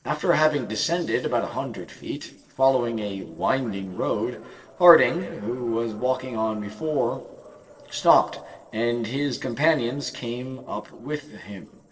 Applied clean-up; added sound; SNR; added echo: neural separator model SepFormer DNS4.